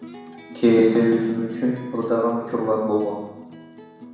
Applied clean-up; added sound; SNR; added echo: none; Acoustic guitar; 18 dB; reverberation time 1.1 s.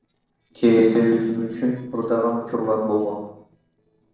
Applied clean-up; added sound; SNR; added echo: neural separator model SepFormer DNS4.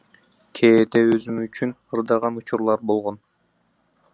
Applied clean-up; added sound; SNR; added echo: none; none; none; none.